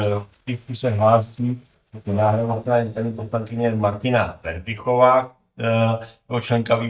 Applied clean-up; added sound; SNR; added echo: neural mask model DeepFilterNet 3.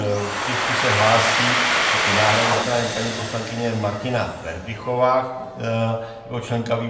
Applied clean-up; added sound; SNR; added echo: none; Domestic sounds, home sounds; 1 dB; reverberation time 0.7 s.